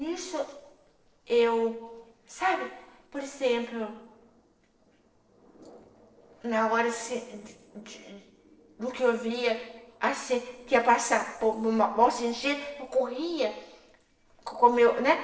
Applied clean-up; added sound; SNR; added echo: neural separator model SepFormer DNS4.